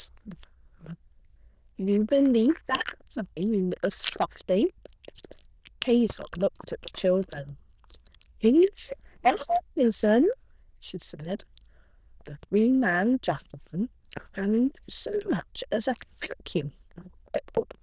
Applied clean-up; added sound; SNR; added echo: neural diffusion model UNIVERSE++.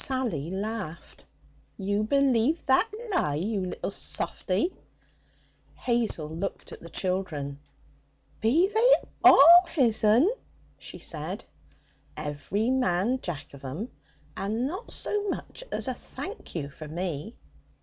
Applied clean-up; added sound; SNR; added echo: none; none; none; none.